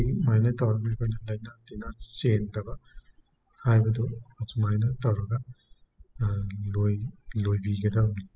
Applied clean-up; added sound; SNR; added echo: classical method spectral subtraction.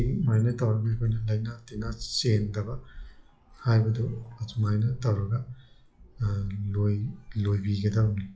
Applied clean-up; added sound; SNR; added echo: classical method log-MMSE.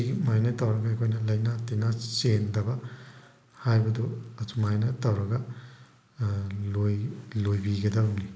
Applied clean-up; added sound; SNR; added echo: none; none; none; none.